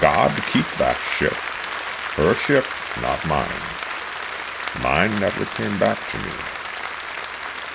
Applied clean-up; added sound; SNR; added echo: none; Applause; 6 dB; none.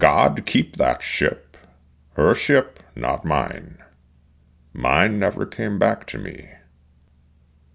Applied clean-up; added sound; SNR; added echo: none; none; none; none.